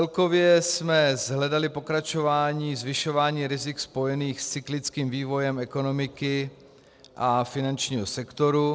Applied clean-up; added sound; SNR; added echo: none; none; none; none.